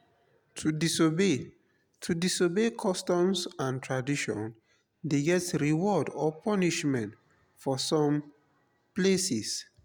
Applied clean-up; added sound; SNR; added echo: none; none; none; none.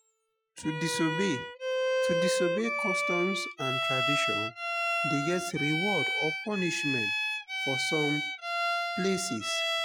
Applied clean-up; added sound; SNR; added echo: classical method Wiener filter.